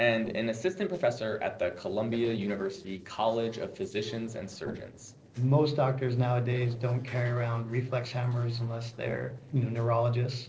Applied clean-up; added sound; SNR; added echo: neural separator model SepFormer DNS4.